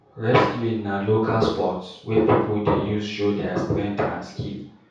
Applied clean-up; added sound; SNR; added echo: none; none; none; reverberation time 0.6 s.